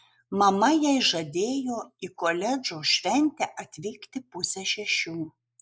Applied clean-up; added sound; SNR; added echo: neural mask model Resemble Enhance denoiser.